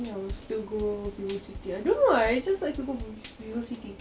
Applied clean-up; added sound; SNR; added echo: none; Drum / Drum kit; 15 dB; none.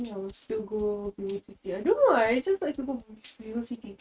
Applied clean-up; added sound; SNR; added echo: neural mask model RNNoise.